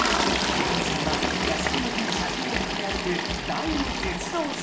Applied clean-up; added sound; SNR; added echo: none; Toilet flush; -4 dB; reverberation time 0.5 s.